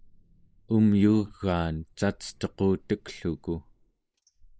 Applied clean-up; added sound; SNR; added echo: neural mask model Resemble Enhance denoiser.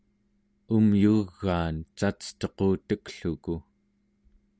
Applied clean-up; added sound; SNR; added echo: none; none; none; none.